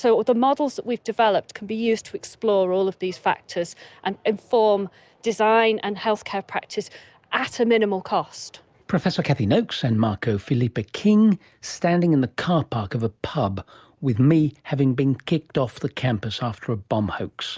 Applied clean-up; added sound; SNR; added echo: none; none; none; none.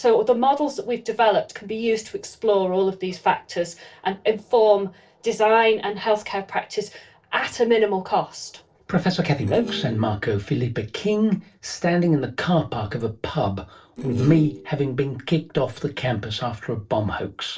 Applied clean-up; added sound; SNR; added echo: neural separator model SepFormer DNS4.